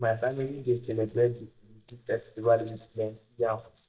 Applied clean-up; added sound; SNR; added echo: neural mask model DeepFilterNet 3.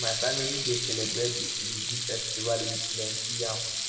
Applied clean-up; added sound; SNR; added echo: none; Sink (filling or washing) / Water tap, faucet; -3 dB; reverberation time 1.3 s.